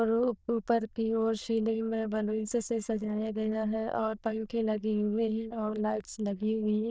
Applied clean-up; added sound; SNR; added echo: neural diffusion model UNIVERSE++.